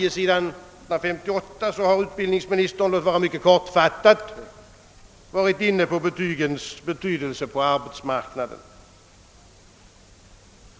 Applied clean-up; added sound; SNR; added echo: none; none; none; none.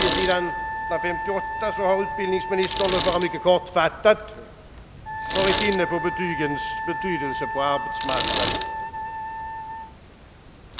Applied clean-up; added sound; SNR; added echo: none; Bicycle + Wind instrument, woodwind instrument; 1 dB; none.